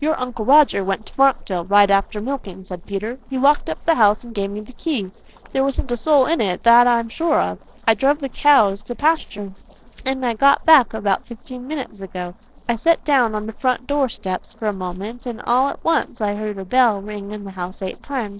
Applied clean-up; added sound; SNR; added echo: neural separator model SepFormer DNS4.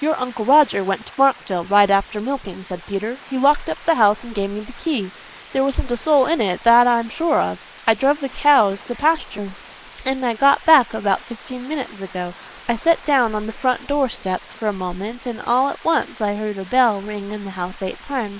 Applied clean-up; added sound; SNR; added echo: neural mask model Resemble Enhance denoiser.